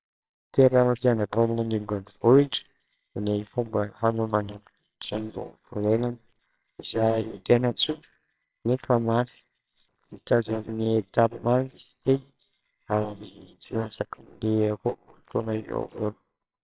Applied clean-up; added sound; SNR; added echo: neural separator model SepFormer WHAMR!.